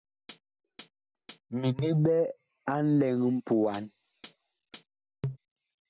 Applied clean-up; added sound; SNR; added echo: none; Hi-hat; 13 dB; none.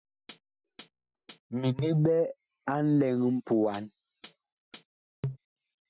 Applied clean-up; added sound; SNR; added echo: classical method Wiener filter.